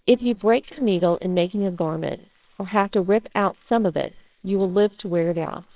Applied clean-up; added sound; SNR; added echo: neural separator model SepFormer WHAMR!.